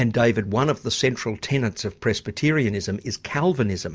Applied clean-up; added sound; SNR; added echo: none; none; none; none.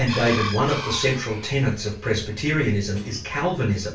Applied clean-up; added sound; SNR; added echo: none; Chicken, rooster; 12 dB; reverberation time 0.3 s.